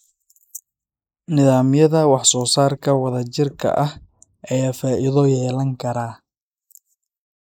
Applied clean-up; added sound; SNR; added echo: neural mask model Resemble Enhance denoiser.